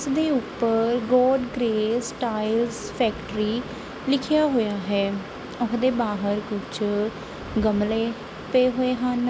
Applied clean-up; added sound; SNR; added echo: none; none; none; none.